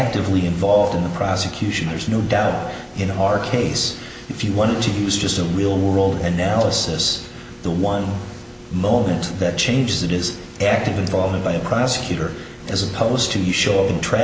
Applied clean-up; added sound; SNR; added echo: none; none; none; none.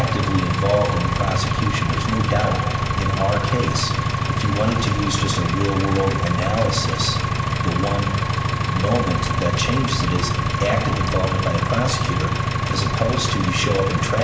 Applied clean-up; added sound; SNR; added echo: none; Engine; -2 dB; none.